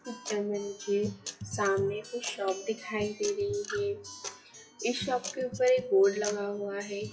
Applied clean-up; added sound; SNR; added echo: classical method WPE with log-MMSE.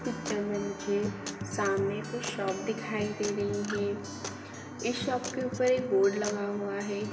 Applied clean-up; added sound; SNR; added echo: none; Acoustic guitar; 8 dB; reverberation time 1.6 s.